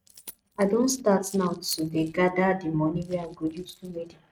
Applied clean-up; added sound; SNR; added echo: neural mask model RNNoise.